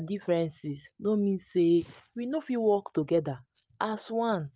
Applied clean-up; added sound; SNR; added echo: none; none; none; none.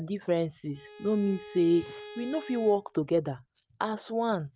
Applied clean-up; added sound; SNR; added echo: none; Bowed string instrument; 17 dB; none.